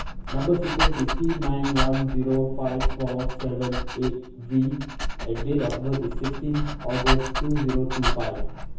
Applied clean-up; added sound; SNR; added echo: none; Dog; 0 dB; reverberation time 0.7 s.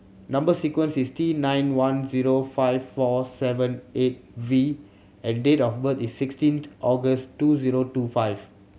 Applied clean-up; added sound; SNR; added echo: none; none; none; none.